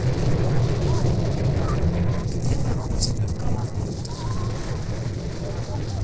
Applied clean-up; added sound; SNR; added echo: neural separator model SepFormer DNS4.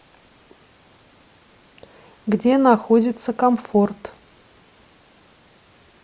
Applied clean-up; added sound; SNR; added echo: none; none; none; none.